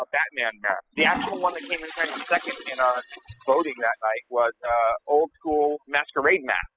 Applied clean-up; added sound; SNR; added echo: classical method spectral subtraction.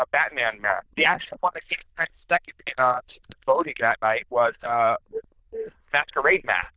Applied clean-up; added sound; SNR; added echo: neural diffusion model UNIVERSE++.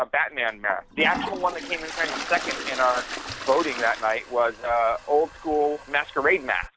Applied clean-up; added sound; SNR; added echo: none; Toilet flush; 11 dB; none.